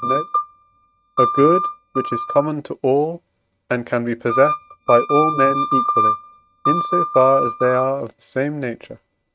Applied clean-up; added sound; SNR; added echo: neural mask model RNNoise.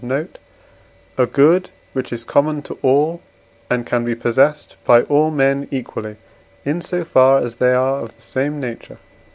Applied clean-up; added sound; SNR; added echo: none; none; none; none.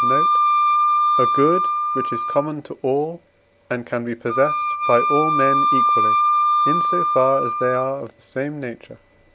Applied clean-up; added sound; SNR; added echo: none; Wind instrument, woodwind instrument; -4 dB; none.